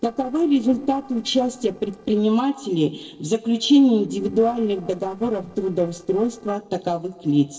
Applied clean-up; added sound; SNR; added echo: neural separator model SepFormer DNS4.